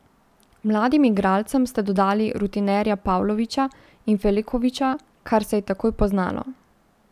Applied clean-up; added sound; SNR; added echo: none; none; none; none.